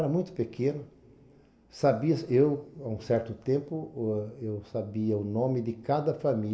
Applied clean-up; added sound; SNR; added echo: none; none; none; reverberation time 2.8 s.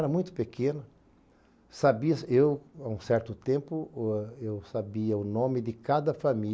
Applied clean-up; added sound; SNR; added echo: none; none; none; none.